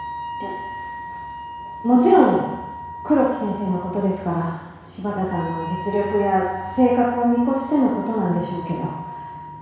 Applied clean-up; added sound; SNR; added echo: none; Wind instrument, woodwind instrument; 12 dB; reverberation time 1.1 s.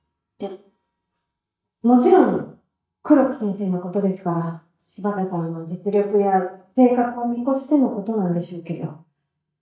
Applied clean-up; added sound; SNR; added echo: neural mask model DeepFilterNet 3.